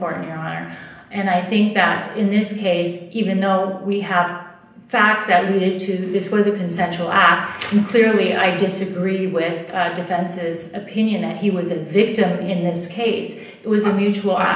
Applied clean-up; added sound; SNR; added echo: none; none; none; reverberation time 0.8 s.